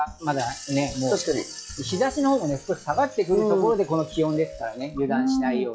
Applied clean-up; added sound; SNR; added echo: classical method log-MMSE.